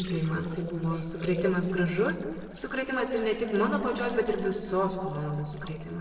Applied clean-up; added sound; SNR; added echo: neural separator model SepFormer DNS4.